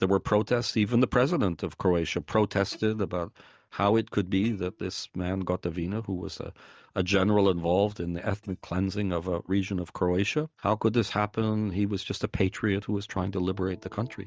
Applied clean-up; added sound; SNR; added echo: neural mask model DeepFilterNet 3.